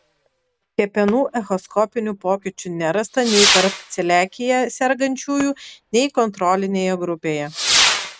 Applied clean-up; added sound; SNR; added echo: none; Whoosh, swoosh, swish / Fireworks; 5 dB; none.